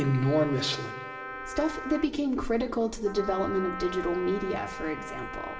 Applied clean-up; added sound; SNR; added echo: none; Wind instrument, woodwind instrument; 11 dB; reverberation time 0.8 s.